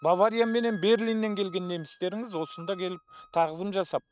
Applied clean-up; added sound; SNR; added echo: neural mask model RNNoise.